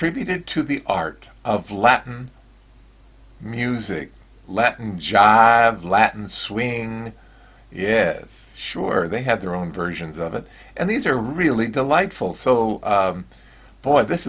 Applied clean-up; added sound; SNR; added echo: none; none; none; none.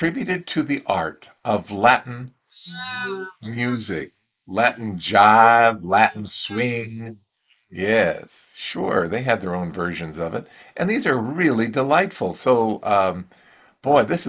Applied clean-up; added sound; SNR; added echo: neural mask model Resemble Enhance denoiser.